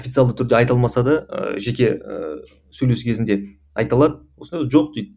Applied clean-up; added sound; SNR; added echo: none; none; none; none.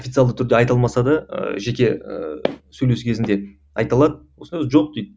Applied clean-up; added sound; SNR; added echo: none; Walk, footsteps; 14 dB; none.